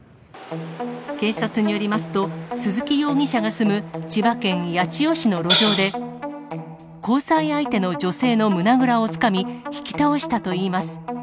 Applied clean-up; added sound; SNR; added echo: none; Hi-hat; -4 dB; none.